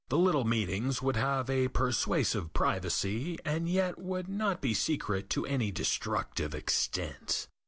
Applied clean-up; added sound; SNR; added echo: none; none; none; none.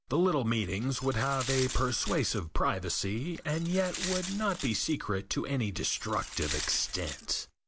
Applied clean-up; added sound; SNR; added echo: none; Glass; 10 dB; none.